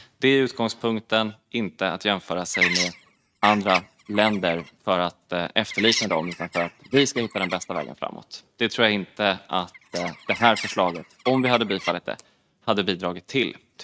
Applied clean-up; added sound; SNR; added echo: neural mask model RNNoise.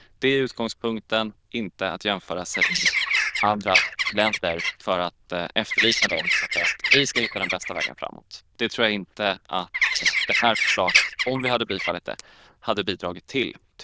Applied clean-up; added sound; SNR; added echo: neural diffusion model UNIVERSE++.